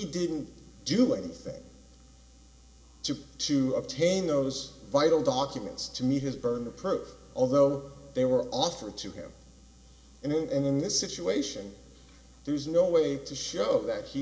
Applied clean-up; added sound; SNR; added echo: none; none; none; reverberation time 0.7 s.